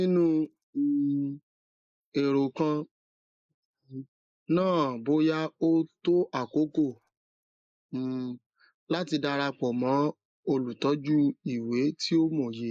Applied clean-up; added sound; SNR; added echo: neural mask model Resemble Enhance denoiser.